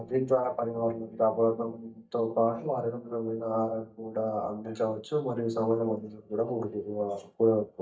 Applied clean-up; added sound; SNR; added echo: neural mask model DeepFilterNet 3.